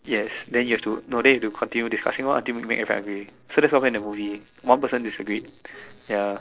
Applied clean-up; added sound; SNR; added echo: neural separator model SepFormer DNS4.